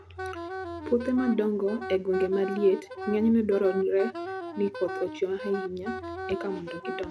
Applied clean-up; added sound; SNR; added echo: none; Wind instrument, woodwind instrument; 9 dB; none.